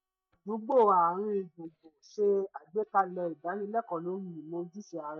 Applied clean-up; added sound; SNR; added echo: neural mask model DeepFilterNet 3.